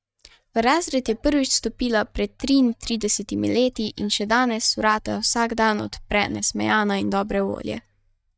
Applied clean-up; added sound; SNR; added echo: neural mask model DeepFilterNet 3.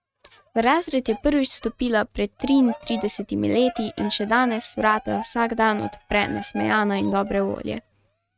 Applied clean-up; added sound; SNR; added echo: neural mask model RNNoise.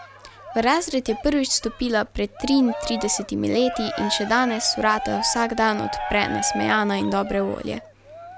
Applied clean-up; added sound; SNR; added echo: none; Cheering; 9 dB; none.